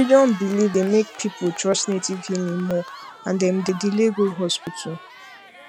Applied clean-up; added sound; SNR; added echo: none; Cheering; 18 dB; none.